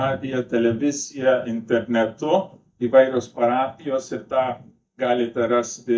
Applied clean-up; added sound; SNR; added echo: neural mask model DeepFilterNet 3.